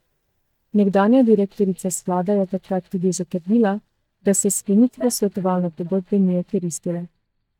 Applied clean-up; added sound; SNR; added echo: neural mask model DeepFilterNet 3.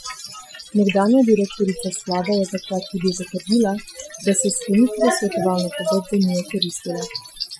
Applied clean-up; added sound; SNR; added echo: classical method Wiener filter.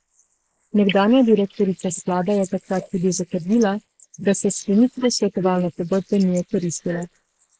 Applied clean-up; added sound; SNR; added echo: neural mask model Resemble Enhance denoiser.